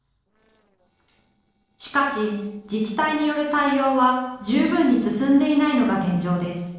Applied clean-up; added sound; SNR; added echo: neural separator model SepFormer DNS4.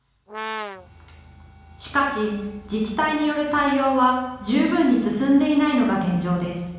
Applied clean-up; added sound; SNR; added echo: none; Brass instrument; 11 dB; reverberation time 1.0 s.